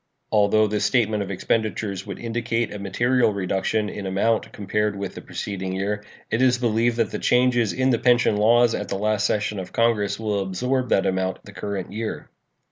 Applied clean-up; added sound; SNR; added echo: none; none; none; none.